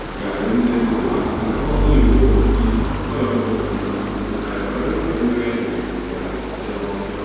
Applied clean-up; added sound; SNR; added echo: none; Stream; 0 dB; reverberation time 2.1 s.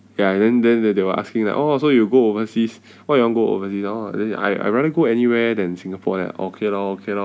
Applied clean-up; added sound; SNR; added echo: none; none; none; none.